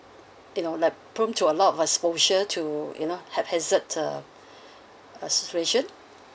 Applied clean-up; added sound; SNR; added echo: none; none; none; none.